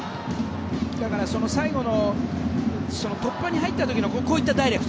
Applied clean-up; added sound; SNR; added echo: none; none; none; none.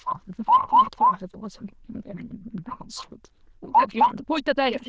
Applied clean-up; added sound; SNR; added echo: neural diffusion model UNIVERSE++.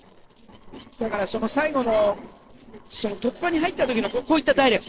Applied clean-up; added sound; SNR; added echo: neural separator model SepFormer DNS4.